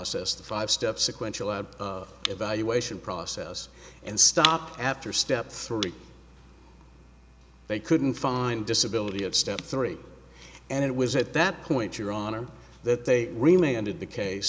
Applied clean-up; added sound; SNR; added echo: none; none; none; none.